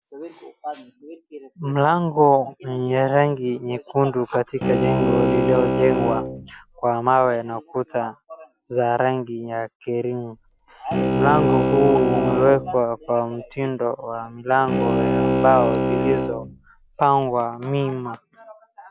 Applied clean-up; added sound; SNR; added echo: none; Bowed string instrument; 1 dB; none.